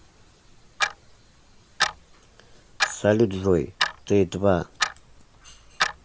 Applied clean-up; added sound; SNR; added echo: none; Clock; 5 dB; none.